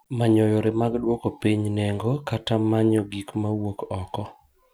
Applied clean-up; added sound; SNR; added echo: none; none; none; none.